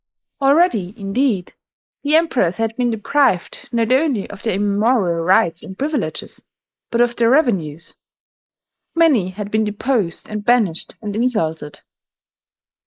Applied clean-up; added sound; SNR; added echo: neural mask model Resemble Enhance denoiser.